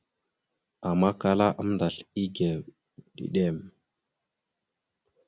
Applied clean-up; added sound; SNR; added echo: none; none; none; none.